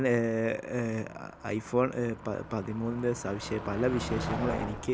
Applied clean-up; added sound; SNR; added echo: none; Motor vehicle (road); 9 dB; none.